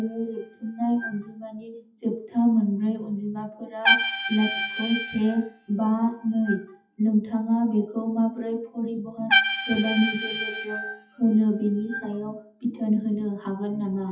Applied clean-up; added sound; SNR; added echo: classical method WPE with log-MMSE.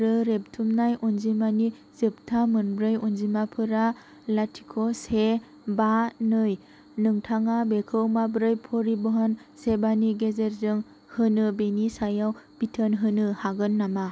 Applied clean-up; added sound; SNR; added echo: none; none; none; none.